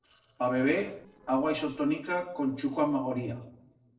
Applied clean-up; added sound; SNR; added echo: neural separator model SepFormer DNS4.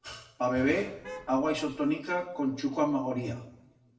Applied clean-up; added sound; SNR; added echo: none; Traffic noise, roadway noise / Vehicle horn, car horn, honking; 16 dB; reverberation time 0.7 s.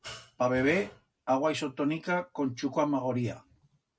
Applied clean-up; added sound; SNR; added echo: none; none; none; none.